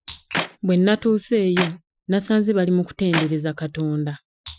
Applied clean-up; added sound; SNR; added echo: classical method Wiener filter.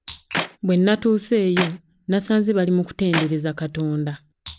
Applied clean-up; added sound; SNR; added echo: none; Clapping; 10 dB; none.